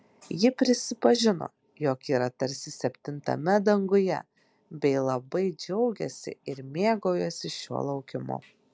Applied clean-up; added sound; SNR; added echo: none; none; none; none.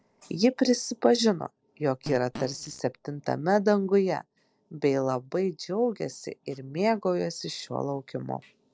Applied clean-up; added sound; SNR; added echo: neural separator model SepFormer DNS4.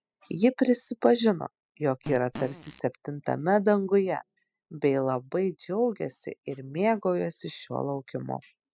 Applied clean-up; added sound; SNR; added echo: classical method spectral subtraction.